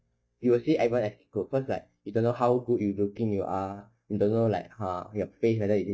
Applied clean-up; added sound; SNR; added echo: neural mask model DeepFilterNet 3.